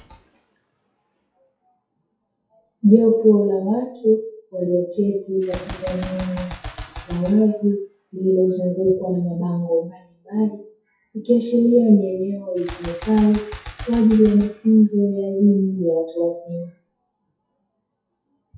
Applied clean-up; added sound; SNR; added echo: classical method WPE with log-MMSE.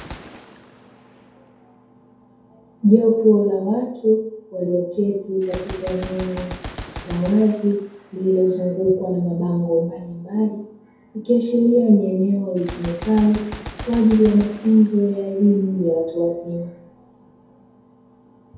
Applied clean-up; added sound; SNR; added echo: none; Gunshot, gunfire; 19 dB; reverberation time 0.7 s.